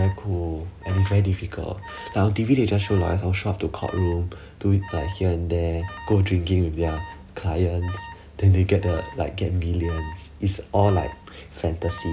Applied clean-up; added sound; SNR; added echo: none; Alarm; 20 dB; none.